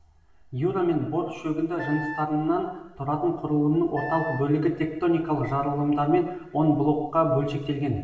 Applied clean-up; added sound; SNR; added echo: none; Wind instrument, woodwind instrument; 12 dB; reverberation time 1.0 s.